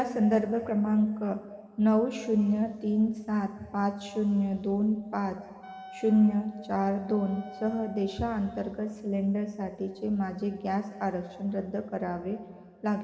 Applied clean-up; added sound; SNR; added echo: none; Wind instrument, woodwind instrument; 18 dB; reverberation time 2.1 s.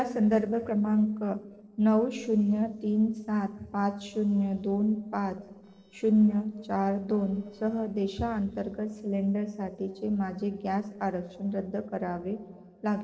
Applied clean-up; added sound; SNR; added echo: neural separator model SepFormer DNS4.